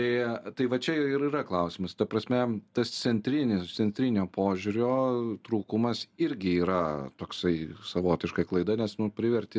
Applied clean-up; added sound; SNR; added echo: none; none; none; none.